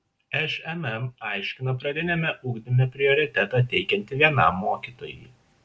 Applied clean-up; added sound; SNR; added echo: none; none; none; none.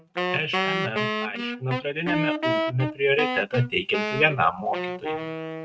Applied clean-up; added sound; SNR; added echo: neural mask model RNNoise.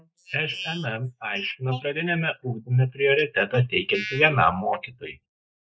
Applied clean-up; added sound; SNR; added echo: neural mask model Resemble Enhance denoiser.